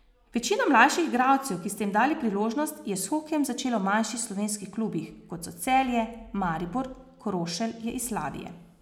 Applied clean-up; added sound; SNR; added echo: none; none; none; none.